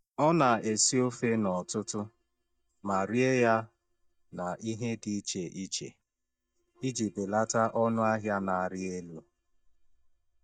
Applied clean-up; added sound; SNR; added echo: neural mask model DeepFilterNet 3.